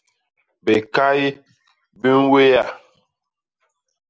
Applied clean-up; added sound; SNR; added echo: none; none; none; none.